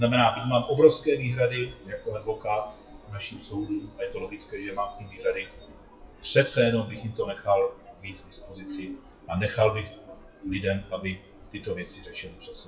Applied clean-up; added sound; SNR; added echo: classical method WPE with log-MMSE.